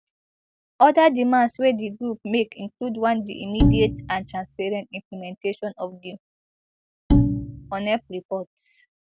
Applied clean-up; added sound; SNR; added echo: none; Bowed string instrument; -2 dB; none.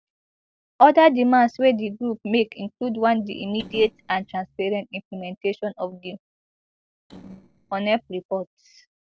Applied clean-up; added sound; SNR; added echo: neural separator model SepFormer DNS4.